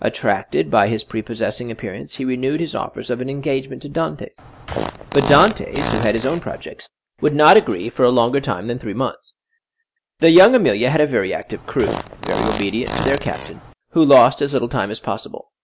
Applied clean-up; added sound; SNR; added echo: none; Fart; 7 dB; none.